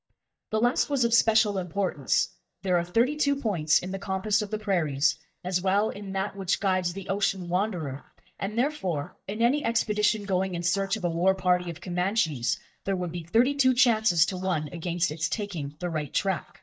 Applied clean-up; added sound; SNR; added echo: neural mask model DeepFilterNet 3.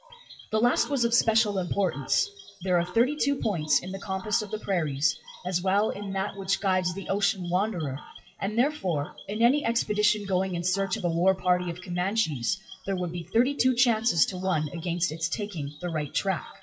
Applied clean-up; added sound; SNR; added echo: classical method WPE with log-MMSE.